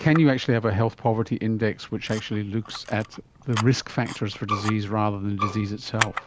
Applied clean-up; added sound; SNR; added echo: none; Camera + Bowed string instrument; 10 dB; none.